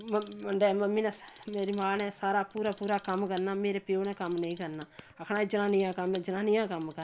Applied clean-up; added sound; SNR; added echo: none; Clock; 15 dB; none.